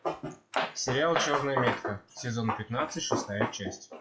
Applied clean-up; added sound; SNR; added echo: classical method WPE with log-MMSE.